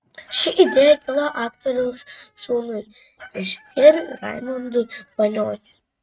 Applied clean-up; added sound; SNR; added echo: neural mask model RNNoise.